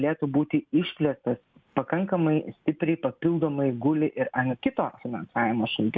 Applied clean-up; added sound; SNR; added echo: none; none; none; none.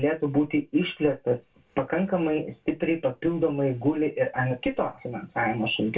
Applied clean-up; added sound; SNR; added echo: none; none; none; reverberation time 0.2 s.